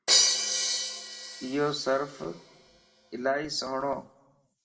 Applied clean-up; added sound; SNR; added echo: none; Crash cymbal; -4 dB; reverberation time 0.4 s.